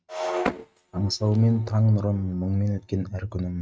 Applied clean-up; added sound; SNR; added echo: neural mask model RNNoise.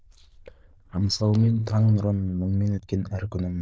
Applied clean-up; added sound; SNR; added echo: neural diffusion model UNIVERSE++.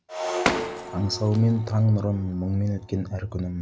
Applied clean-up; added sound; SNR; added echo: none; Shatter; 7 dB; none.